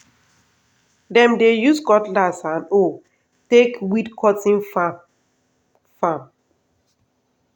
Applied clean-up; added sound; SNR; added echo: none; none; none; none.